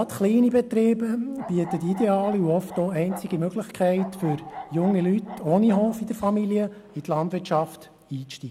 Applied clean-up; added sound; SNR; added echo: none; Bark; 15 dB; none.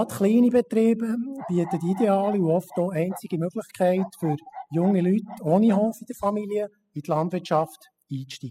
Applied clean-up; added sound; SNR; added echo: classical method spectral subtraction.